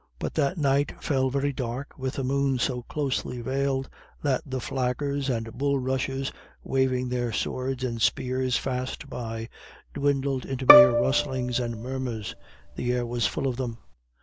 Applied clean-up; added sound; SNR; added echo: none; Bowed string instrument; -2 dB; none.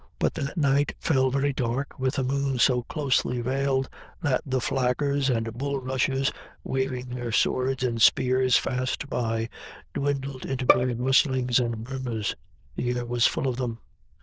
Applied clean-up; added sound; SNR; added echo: neural diffusion model UNIVERSE++.